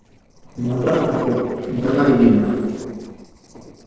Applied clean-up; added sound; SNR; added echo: neural separator model SepFormer DNS4.